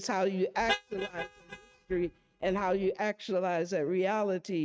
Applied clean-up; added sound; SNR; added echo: neural mask model RNNoise.